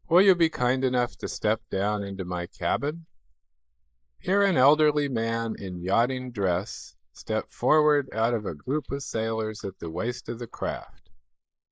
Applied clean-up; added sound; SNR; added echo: neural mask model Resemble Enhance denoiser.